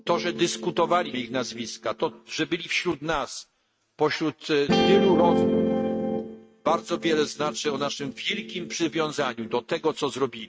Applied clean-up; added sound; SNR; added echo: neural mask model RNNoise.